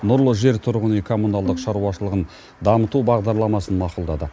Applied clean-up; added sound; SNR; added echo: none; Bowed string instrument; 13 dB; none.